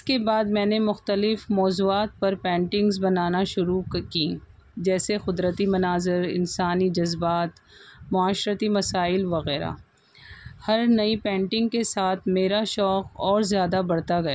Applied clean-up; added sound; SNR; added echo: none; none; none; none.